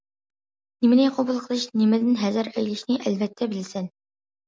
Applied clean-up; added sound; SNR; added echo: none; none; none; none.